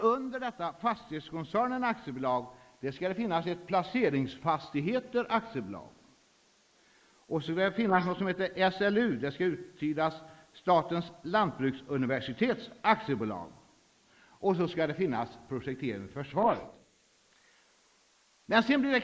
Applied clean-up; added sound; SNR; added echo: neural mask model Resemble Enhance denoiser.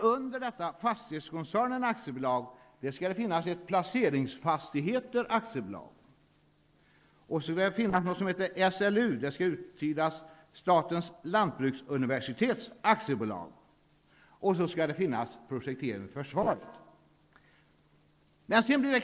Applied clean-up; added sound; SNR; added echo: neural separator model SepFormer DNS4.